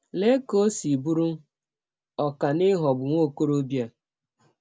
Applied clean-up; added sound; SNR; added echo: none; none; none; none.